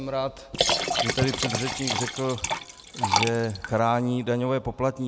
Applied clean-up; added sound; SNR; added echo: none; Liquid; 1 dB; none.